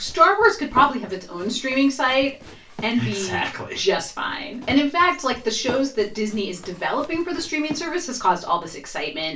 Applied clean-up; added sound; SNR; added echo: none; Run; 19 dB; reverberation time 0.3 s.